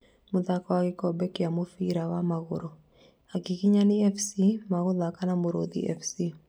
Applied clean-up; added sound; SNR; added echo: none; none; none; none.